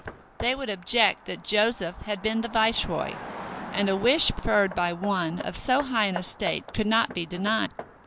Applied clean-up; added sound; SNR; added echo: none; Car passing by + Hammer; 15 dB; none.